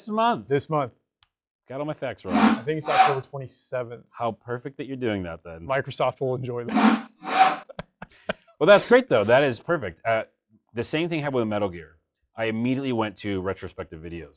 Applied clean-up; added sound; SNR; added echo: classical method log-MMSE.